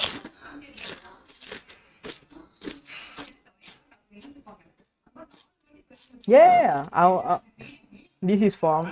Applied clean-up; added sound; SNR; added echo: neural mask model RNNoise.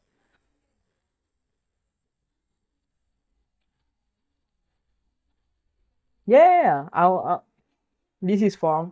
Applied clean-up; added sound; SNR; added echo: neural mask model DeepFilterNet 3.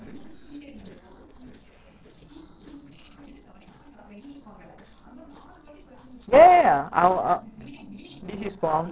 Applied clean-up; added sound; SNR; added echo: neural separator model SepFormer DNS4.